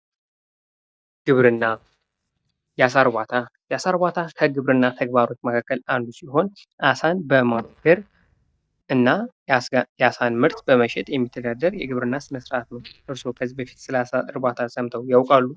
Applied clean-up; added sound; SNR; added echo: neural mask model DeepFilterNet 3.